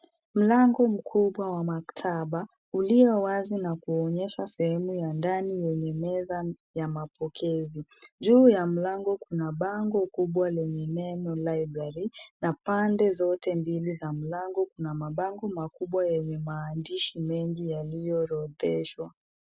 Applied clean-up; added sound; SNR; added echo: none; none; none; none.